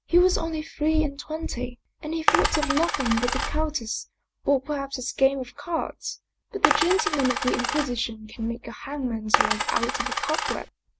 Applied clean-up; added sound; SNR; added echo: none; Coin (dropping); 0 dB; none.